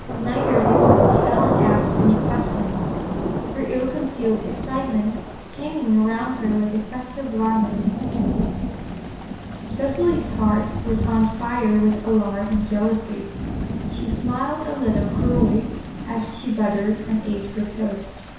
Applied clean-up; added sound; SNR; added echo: none; Thunder / Rain; 0 dB; reverberation time 0.7 s.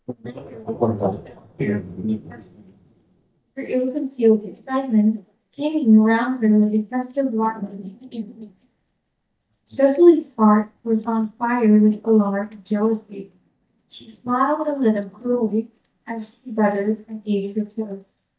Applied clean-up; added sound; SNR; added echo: neural mask model DeepFilterNet 3.